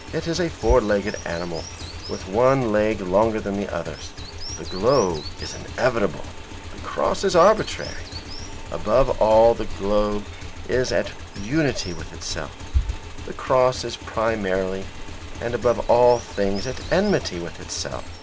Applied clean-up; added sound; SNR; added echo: none; Motorcycle / Engine + Bird vocalization, bird call, bird song; 10 dB; none.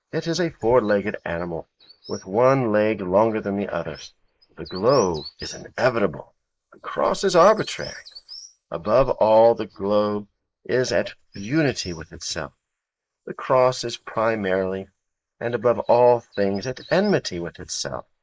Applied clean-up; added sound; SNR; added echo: neural mask model Resemble Enhance denoiser.